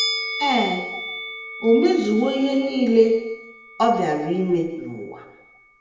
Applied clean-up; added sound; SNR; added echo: none; Musical instrument; 11 dB; reverberation time 1.0 s.